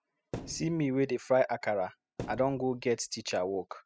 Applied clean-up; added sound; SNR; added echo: classical method spectral subtraction.